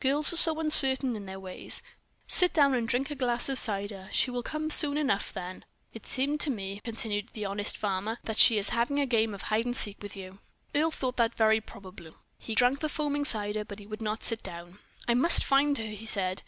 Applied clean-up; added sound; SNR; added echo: none; none; none; none.